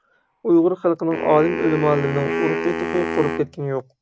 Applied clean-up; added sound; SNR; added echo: none; Wind instrument, woodwind instrument; 7 dB; none.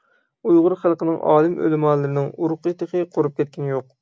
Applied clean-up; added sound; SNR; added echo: none; none; none; none.